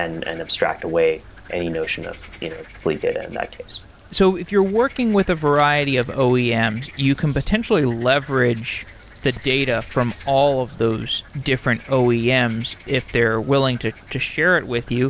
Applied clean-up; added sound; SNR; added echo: none; Frog; 20 dB; none.